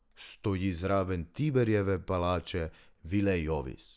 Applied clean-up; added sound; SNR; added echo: none; none; none; none.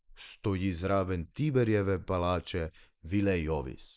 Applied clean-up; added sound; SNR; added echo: neural mask model Resemble Enhance denoiser.